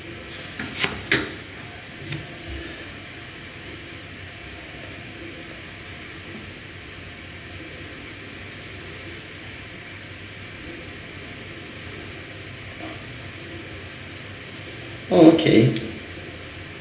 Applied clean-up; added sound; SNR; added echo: none; none; none; reverberation time 0.8 s.